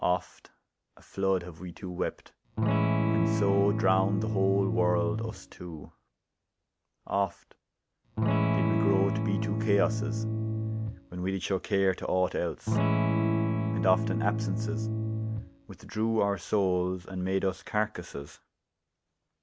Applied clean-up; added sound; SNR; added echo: none; Electric guitar / Strum; -3 dB; none.